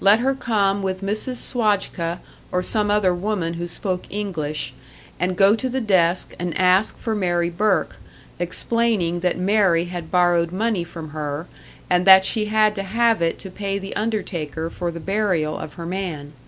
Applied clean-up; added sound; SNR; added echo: none; none; none; none.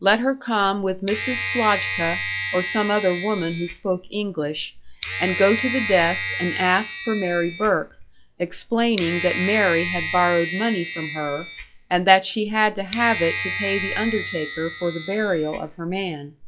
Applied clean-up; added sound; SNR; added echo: classical method log-MMSE.